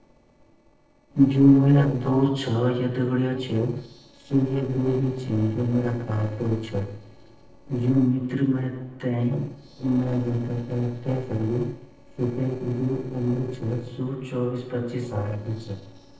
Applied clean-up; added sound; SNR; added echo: neural separator model SepFormer DNS4.